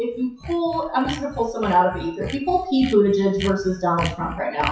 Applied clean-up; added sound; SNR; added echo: classical method WPE with log-MMSE.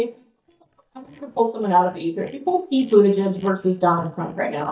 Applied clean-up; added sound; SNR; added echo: neural mask model DeepFilterNet 3.